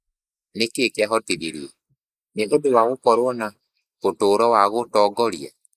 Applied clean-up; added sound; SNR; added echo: neural mask model Resemble Enhance denoiser.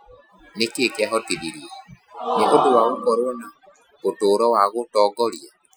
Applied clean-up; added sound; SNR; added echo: classical method Wiener filter.